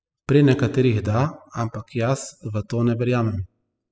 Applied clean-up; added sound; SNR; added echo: classical method spectral subtraction.